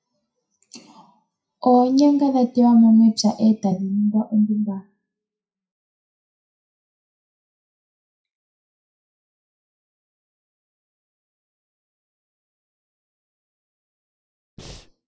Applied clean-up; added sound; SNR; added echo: classical method WPE with log-MMSE.